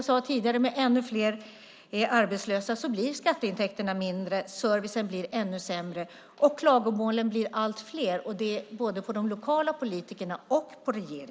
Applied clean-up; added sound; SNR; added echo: none; none; none; none.